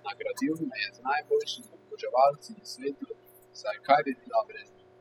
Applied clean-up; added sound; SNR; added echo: classical method spectral subtraction.